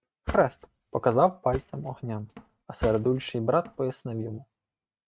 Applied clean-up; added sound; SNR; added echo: neural mask model RNNoise.